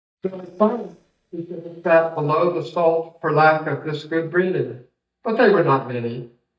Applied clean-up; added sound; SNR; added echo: neural mask model DeepFilterNet 3.